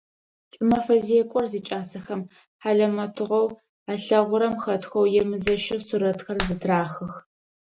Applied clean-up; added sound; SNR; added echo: none; Clapping; 13 dB; none.